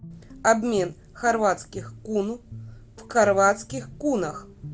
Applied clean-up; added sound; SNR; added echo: none; Guitar; 18 dB; none.